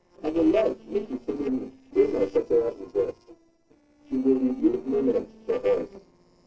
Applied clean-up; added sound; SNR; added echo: neural separator model SepFormer DNS4.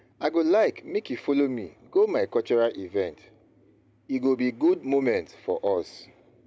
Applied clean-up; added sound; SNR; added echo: none; none; none; none.